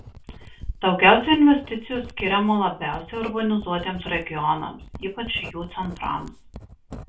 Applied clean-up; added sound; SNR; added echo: none; Writing; 17 dB; reverberation time 0.2 s.